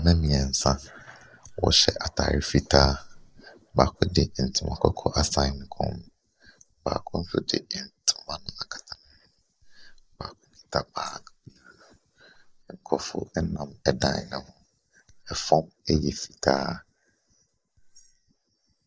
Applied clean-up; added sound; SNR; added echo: neural mask model DeepFilterNet 3.